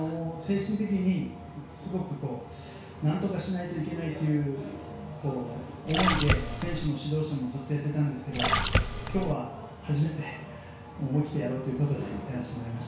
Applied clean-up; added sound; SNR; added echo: none; Splash, splatter; -3 dB; reverberation time 0.6 s.